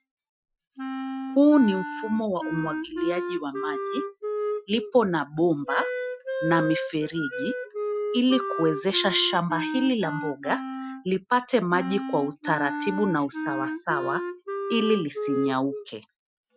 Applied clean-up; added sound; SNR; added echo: classical method Wiener filter.